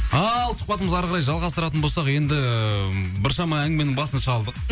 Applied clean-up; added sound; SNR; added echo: none; none; none; none.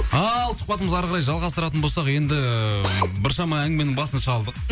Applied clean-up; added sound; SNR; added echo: none; Drill; 15 dB; none.